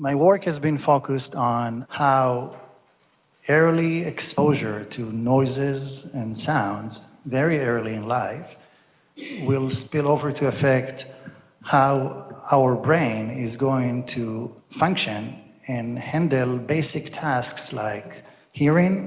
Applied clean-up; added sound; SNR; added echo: none; none; none; none.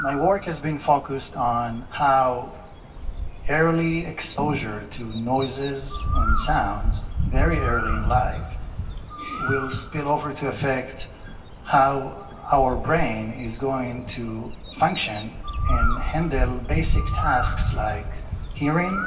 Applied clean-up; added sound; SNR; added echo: none; Bird; 2 dB; reverberation time 0.1 s.